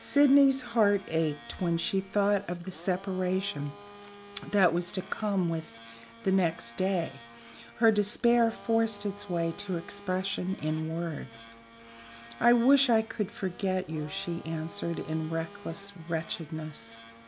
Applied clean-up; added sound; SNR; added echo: none; Domestic sounds, home sounds; 20 dB; none.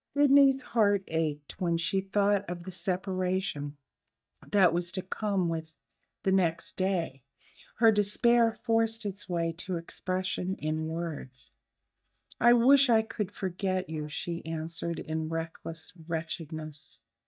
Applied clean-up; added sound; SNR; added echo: neural mask model DeepFilterNet 3.